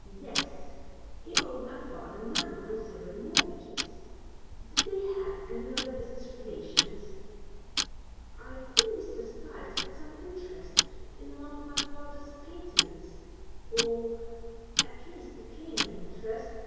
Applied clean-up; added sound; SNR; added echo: none; Tick-tock; -5 dB; reverberation time 2.2 s.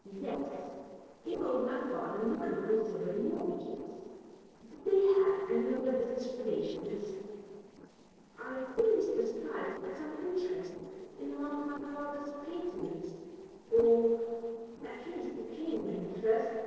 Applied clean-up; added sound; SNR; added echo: neural separator model SepFormer DNS4.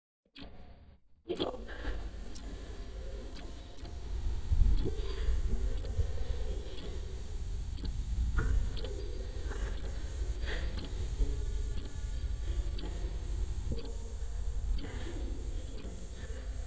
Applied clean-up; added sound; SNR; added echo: neural mask model DeepFilterNet 3.